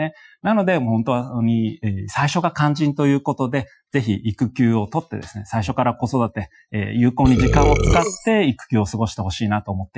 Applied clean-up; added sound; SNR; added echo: classical method Wiener filter.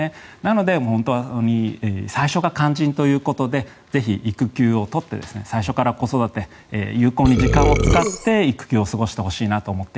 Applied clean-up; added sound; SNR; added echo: none; Burping, eructation; -2 dB; none.